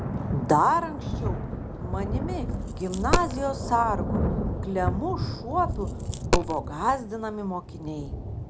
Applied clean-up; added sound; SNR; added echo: none; Coin (dropping) + Thunder / Rain; 0 dB; none.